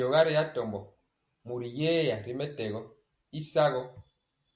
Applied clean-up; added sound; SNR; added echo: none; none; none; none.